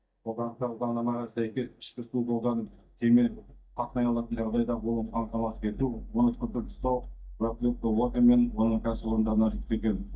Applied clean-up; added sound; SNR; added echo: neural mask model DeepFilterNet 3.